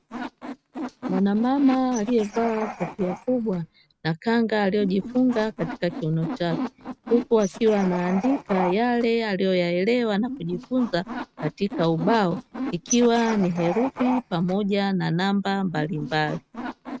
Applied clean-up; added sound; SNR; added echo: neural mask model RNNoise.